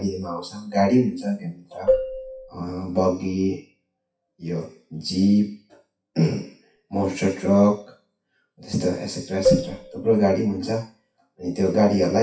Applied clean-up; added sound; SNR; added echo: classical method WPE with log-MMSE.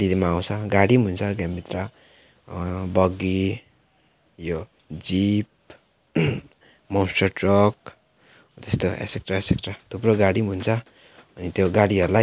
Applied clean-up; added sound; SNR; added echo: none; none; none; none.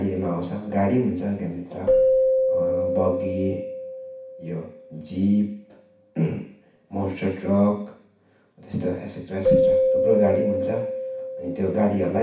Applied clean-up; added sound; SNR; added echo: none; Keyboard (musical); 0 dB; reverberation time 0.6 s.